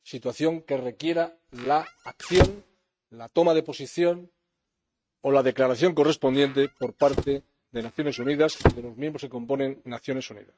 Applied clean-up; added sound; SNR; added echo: neural mask model RNNoise.